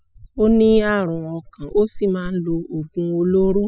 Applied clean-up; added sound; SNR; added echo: classical method spectral subtraction.